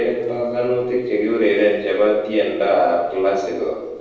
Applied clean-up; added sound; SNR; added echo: neural separator model SepFormer DNS4.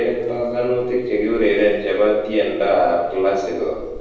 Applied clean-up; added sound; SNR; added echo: none; Insect; 20 dB; reverberation time 1.1 s.